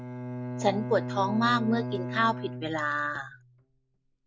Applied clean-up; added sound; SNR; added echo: none; Bowed string instrument; 6 dB; none.